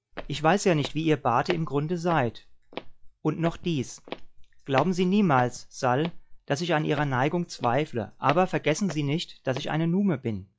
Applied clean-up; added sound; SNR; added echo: classical method log-MMSE.